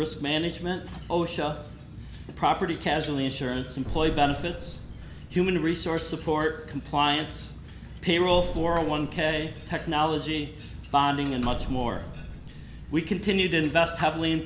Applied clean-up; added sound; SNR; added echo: none; Boom; 8 dB; none.